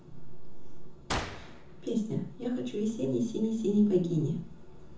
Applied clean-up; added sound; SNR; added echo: none; Gunshot, gunfire; 12 dB; reverberation time 0.6 s.